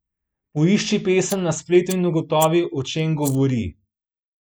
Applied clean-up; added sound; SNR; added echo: neural mask model Resemble Enhance denoiser.